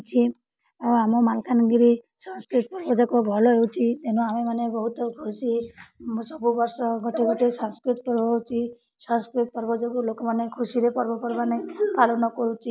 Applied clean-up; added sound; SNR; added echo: none; none; none; none.